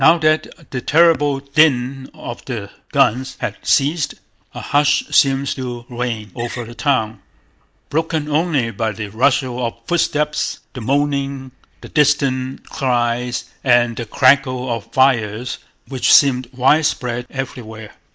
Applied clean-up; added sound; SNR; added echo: neural mask model DeepFilterNet 3.